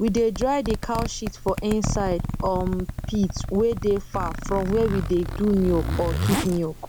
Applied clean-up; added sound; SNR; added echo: none; Zipper (clothing); 5 dB; none.